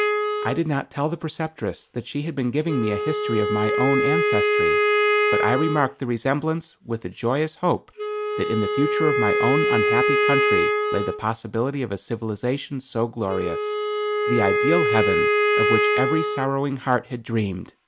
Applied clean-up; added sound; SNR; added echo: none; Wind instrument, woodwind instrument; -2 dB; none.